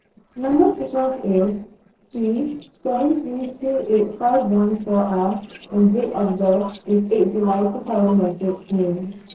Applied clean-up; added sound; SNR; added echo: neural separator model SepFormer DNS4.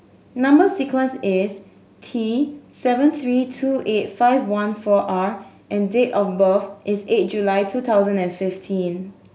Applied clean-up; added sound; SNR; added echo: none; none; none; none.